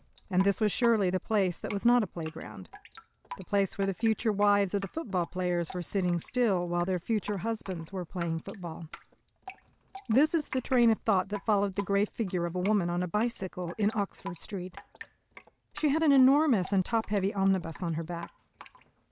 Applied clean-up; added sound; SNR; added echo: none; Drip; 20 dB; none.